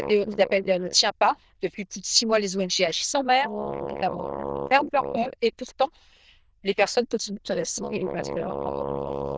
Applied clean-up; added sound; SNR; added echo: neural diffusion model UNIVERSE++.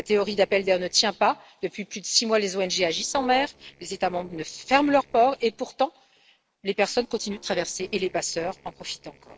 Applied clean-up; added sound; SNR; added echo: neural separator model SepFormer DNS4.